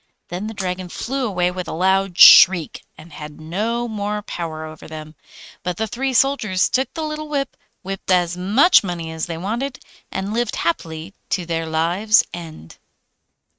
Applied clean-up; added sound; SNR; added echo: neural mask model RNNoise.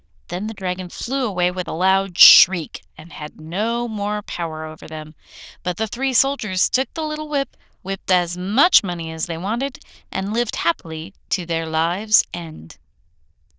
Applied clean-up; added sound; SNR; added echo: neural diffusion model UNIVERSE++.